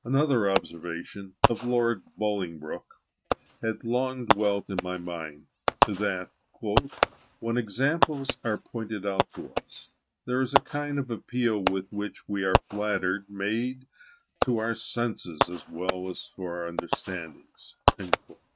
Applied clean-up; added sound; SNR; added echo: neural mask model RNNoise.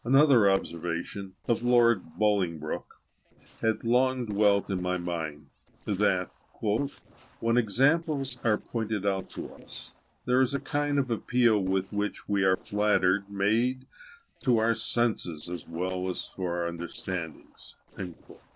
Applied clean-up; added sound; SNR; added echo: neural separator model SepFormer DNS4.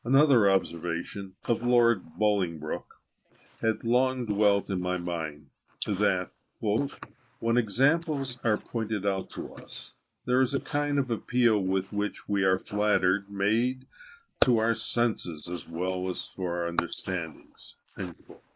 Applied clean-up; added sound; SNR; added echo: neural mask model Resemble Enhance denoiser.